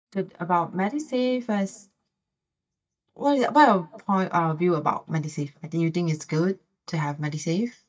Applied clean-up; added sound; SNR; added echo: neural mask model DeepFilterNet 3.